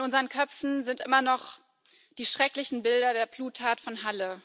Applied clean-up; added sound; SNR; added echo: none; none; none; none.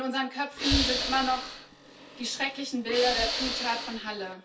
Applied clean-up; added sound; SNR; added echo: none; Hiss / Breathing; 2 dB; reverberation time 0.3 s.